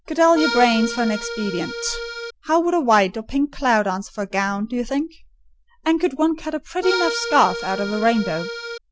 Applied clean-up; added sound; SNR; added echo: none; Accordion; 6 dB; none.